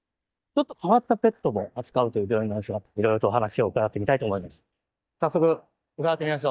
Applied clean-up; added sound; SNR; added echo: neural mask model DeepFilterNet 3.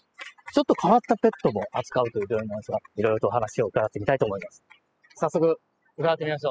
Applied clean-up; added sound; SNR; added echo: classical method spectral subtraction.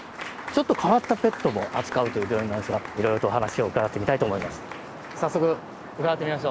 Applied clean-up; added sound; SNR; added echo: none; Applause / Crowd; 14 dB; none.